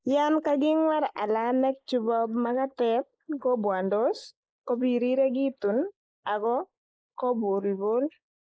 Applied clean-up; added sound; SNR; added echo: neural mask model Resemble Enhance denoiser.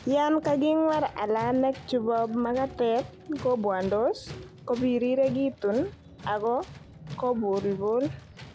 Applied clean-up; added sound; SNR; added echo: none; Tools; 18 dB; none.